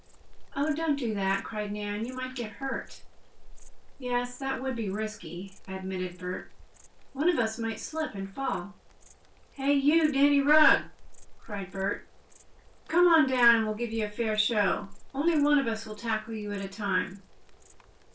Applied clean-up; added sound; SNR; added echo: none; Insect; 15 dB; reverberation time 0.2 s.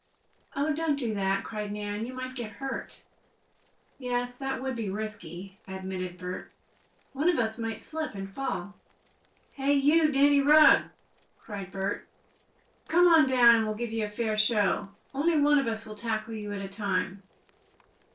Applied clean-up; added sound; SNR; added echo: neural separator model SepFormer DNS4.